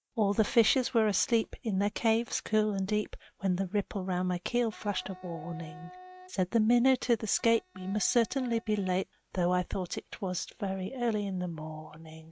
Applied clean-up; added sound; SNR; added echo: neural mask model RNNoise.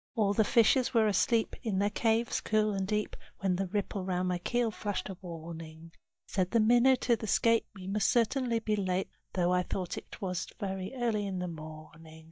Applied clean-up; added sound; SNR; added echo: neural mask model DeepFilterNet 3.